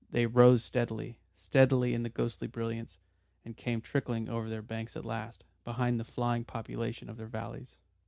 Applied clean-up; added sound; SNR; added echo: none; none; none; none.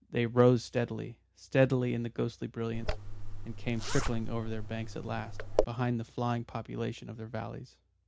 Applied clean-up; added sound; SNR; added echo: none; Zipper (clothing); 0 dB; none.